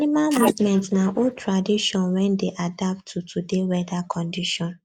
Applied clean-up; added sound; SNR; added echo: neural mask model Resemble Enhance denoiser.